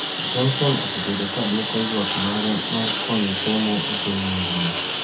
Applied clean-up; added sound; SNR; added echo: none; Engine; -1 dB; reverberation time 0.3 s.